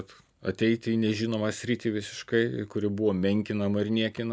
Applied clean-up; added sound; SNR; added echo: none; none; none; none.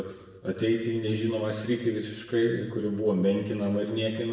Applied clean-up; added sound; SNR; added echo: none; none; none; reverberation time 1.1 s.